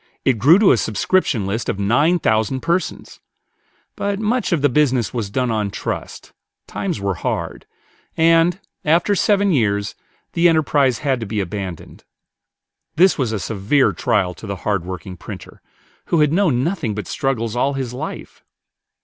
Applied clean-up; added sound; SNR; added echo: none; none; none; none.